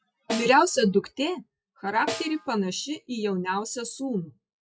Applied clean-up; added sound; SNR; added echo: classical method log-MMSE.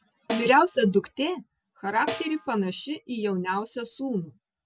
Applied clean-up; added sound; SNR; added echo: none; Snare drum; 11 dB; none.